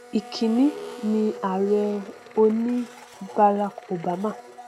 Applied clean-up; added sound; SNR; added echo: none; Domestic sounds, home sounds; 16 dB; none.